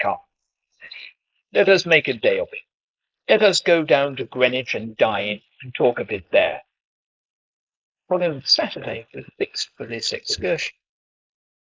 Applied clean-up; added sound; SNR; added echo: neural mask model Resemble Enhance denoiser.